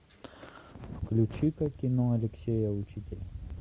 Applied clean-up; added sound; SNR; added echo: none; none; none; none.